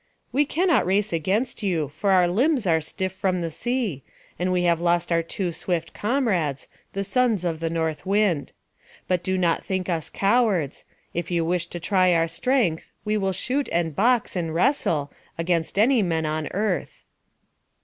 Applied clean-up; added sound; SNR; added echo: none; none; none; none.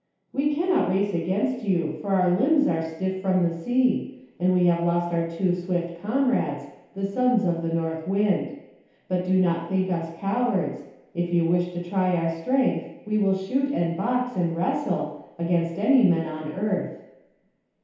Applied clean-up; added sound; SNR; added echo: none; none; none; reverberation time 0.8 s.